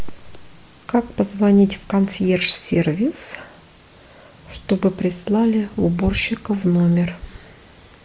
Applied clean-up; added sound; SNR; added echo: none; none; none; none.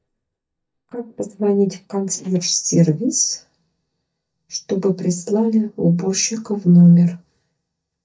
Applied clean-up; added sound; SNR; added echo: neural mask model DeepFilterNet 3.